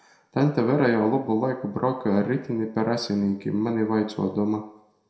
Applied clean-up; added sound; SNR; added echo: none; none; none; reverberation time 0.6 s.